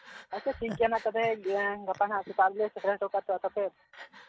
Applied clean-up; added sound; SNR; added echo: none; Breathing; 18 dB; none.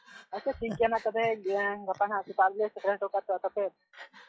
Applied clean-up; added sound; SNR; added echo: classical method log-MMSE.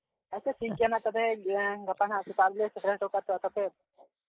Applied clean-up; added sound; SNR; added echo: neural mask model Resemble Enhance denoiser.